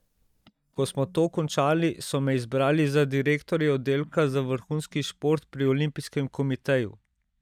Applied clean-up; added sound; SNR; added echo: neural mask model DeepFilterNet 3.